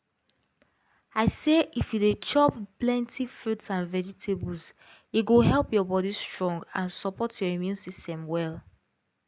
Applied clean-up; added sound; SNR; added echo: none; none; none; none.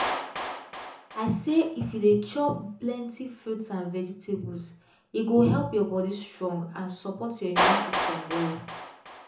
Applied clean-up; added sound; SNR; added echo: none; Clapping; 5 dB; reverberation time 0.6 s.